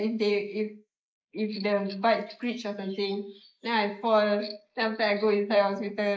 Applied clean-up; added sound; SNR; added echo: neural mask model Resemble Enhance denoiser.